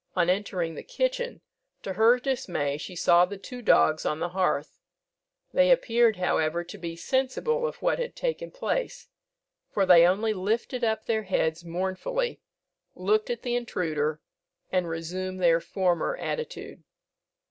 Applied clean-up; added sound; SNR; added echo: none; none; none; none.